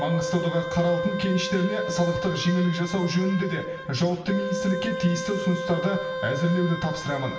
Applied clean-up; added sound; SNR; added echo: none; Wind instrument, woodwind instrument; 6 dB; reverberation time 1.2 s.